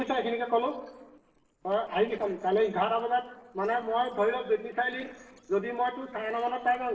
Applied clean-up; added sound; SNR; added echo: neural separator model SepFormer DNS4.